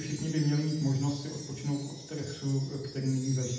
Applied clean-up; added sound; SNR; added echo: none; Wind chime; 15 dB; reverberation time 0.8 s.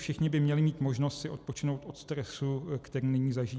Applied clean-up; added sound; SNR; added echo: none; none; none; none.